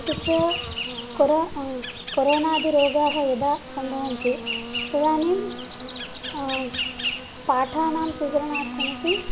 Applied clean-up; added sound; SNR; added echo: none; Insect; 7 dB; none.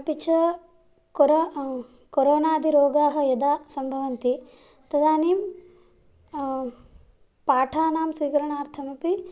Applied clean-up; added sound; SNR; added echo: none; none; none; none.